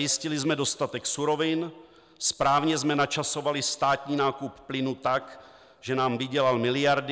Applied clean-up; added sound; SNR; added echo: none; none; none; none.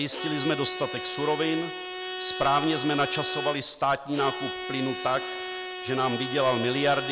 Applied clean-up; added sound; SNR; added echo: none; Bowed string instrument; 7 dB; none.